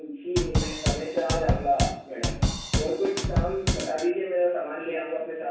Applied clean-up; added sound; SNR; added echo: none; Drum / Drum kit; -1 dB; reverberation time 0.7 s.